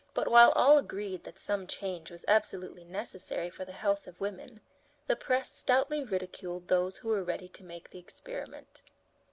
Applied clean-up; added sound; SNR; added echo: none; none; none; none.